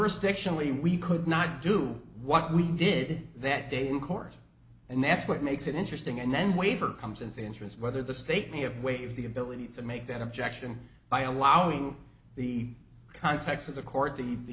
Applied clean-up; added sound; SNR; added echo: none; none; none; none.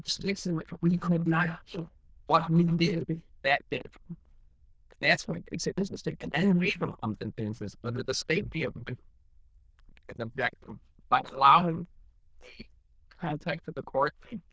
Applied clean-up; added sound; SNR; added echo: neural diffusion model UNIVERSE++.